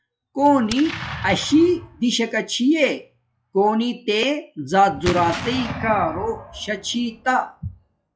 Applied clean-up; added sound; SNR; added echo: classical method log-MMSE.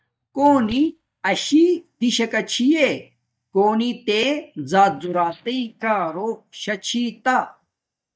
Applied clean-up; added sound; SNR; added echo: neural mask model DeepFilterNet 3.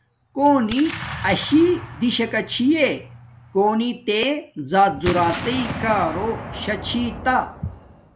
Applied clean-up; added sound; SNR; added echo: none; Explosion; 12 dB; none.